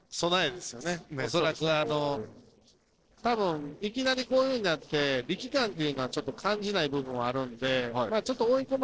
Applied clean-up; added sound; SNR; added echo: neural separator model SepFormer DNS4.